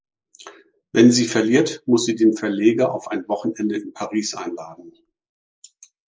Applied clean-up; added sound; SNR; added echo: neural mask model Resemble Enhance denoiser.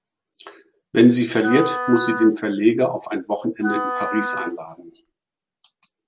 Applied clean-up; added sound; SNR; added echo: none; Wind instrument, woodwind instrument; 7 dB; none.